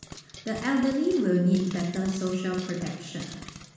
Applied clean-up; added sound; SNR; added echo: none; Frying (food); 17 dB; reverberation time 1.1 s.